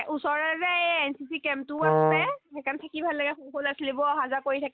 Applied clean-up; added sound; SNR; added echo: none; Brass instrument; -4 dB; none.